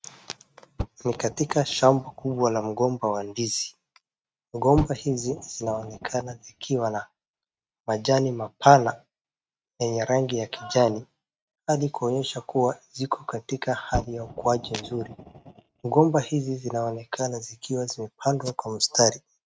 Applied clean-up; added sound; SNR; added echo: neural mask model RNNoise.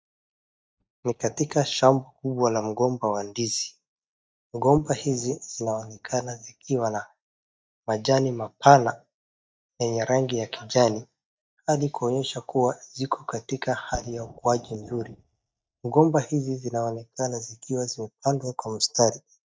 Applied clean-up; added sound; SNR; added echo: neural mask model DeepFilterNet 3.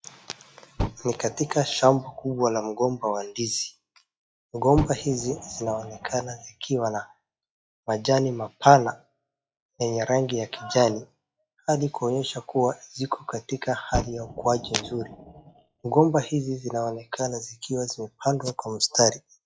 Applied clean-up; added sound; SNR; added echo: classical method log-MMSE.